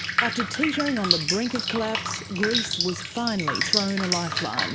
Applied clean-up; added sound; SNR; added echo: none; Drip; -1 dB; none.